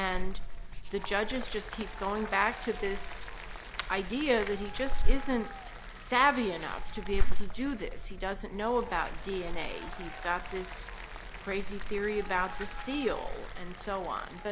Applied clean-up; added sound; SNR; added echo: none; Applause; 18 dB; none.